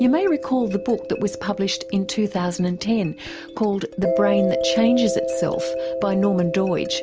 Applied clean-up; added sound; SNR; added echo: none; Mallet percussion; 4 dB; none.